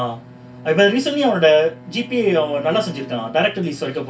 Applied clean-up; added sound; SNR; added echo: none; Bowed string instrument; 19 dB; reverberation time 0.2 s.